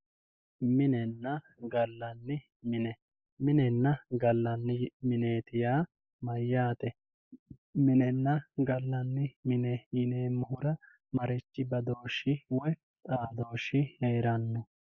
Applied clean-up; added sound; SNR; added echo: neural mask model Resemble Enhance denoiser.